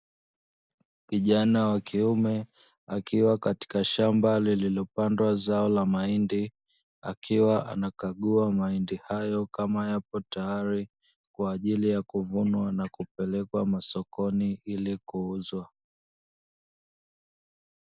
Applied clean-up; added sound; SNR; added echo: none; none; none; none.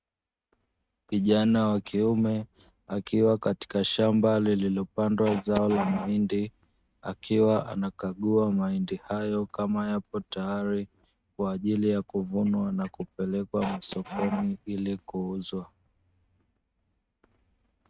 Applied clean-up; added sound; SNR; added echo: neural mask model RNNoise.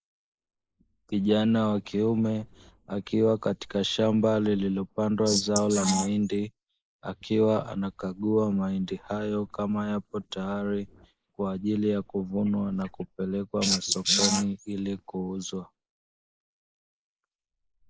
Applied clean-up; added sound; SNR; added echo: neural mask model Resemble Enhance denoiser.